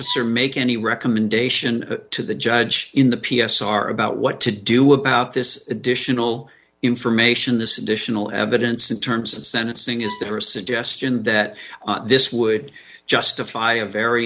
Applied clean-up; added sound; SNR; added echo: none; Bowed string instrument; 18 dB; none.